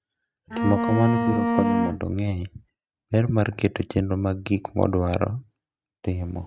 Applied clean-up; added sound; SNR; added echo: neural mask model RNNoise.